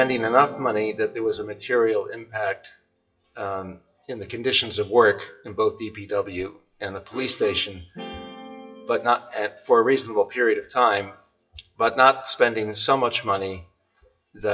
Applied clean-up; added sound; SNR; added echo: classical method WPE with log-MMSE.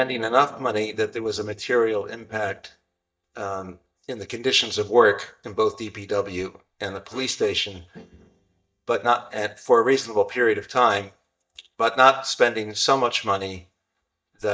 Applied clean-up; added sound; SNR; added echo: neural mask model DeepFilterNet 3.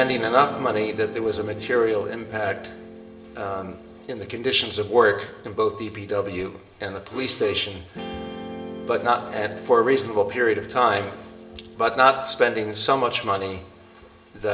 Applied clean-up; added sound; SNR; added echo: none; Guitar; 15 dB; reverberation time 0.8 s.